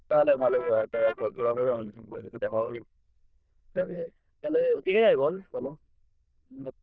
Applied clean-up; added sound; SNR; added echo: neural diffusion model UNIVERSE++.